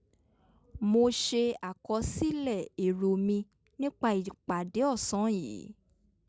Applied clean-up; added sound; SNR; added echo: none; none; none; none.